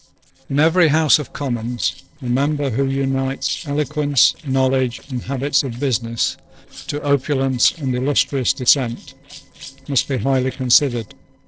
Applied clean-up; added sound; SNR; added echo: neural separator model SepFormer DNS4.